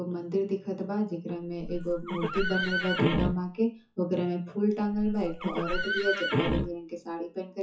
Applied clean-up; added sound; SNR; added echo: classical method WPE with log-MMSE.